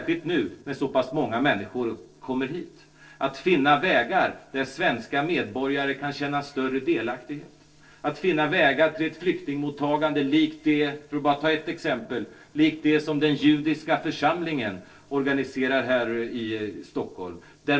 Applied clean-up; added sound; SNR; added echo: neural separator model SepFormer DNS4.